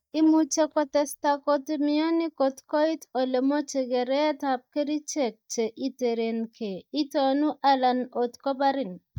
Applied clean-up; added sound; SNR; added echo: neural mask model DeepFilterNet 3.